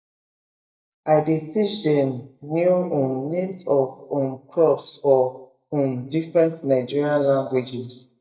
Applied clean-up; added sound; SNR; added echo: neural mask model DeepFilterNet 3.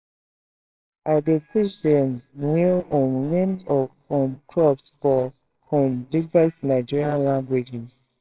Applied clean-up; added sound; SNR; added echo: neural separator model SepFormer WHAMR!.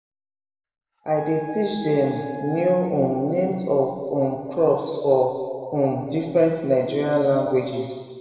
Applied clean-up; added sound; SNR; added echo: none; Wind instrument, woodwind instrument; 16 dB; reverberation time 1.5 s.